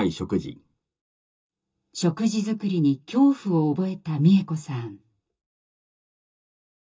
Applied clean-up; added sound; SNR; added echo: none; none; none; reverberation time 0.2 s.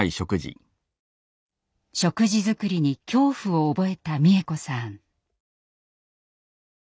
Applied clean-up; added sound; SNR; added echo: none; none; none; none.